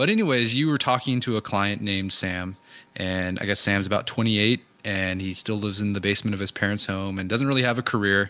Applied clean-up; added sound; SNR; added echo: none; none; none; none.